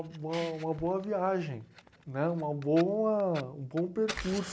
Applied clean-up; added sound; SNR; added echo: none; Fire; 15 dB; none.